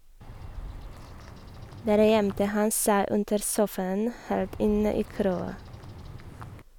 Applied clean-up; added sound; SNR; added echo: none; Bird vocalization, bird call, bird song; 14 dB; none.